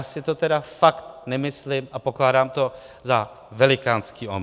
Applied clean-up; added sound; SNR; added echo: none; none; none; none.